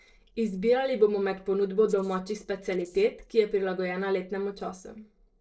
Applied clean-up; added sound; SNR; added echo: neural separator model SepFormer DNS4.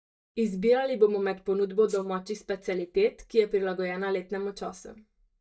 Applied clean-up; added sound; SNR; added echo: neural mask model DeepFilterNet 3.